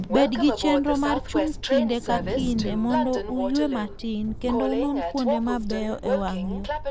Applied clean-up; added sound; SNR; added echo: none; Train; 3 dB; none.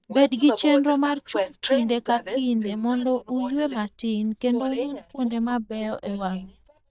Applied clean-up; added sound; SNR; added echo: neural mask model DeepFilterNet 3.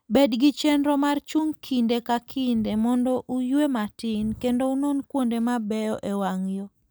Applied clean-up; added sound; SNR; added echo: none; none; none; none.